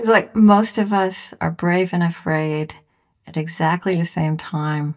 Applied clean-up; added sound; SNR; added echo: neural mask model DeepFilterNet 3.